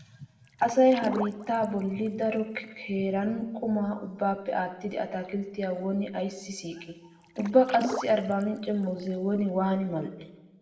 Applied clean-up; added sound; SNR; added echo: none; Water / Splash, splatter; 11 dB; reverberation time 0.9 s.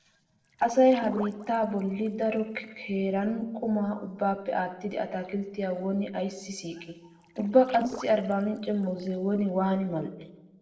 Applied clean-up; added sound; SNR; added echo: neural separator model SepFormer DNS4.